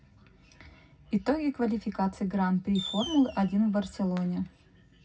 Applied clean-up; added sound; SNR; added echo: none; Fireworks; 14 dB; reverberation time 0.4 s.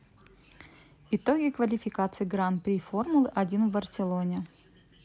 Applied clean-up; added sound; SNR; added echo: none; none; none; none.